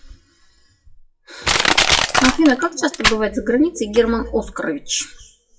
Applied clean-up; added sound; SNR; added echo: classical method WPE with log-MMSE.